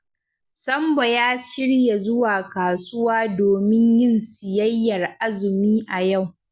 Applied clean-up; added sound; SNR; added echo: none; none; none; none.